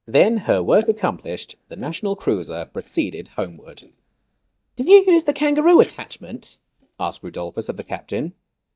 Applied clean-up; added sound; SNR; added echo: neural mask model DeepFilterNet 3.